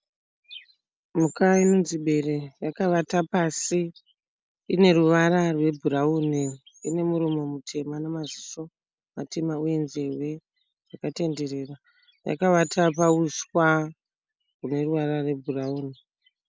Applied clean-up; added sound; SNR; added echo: none; none; none; none.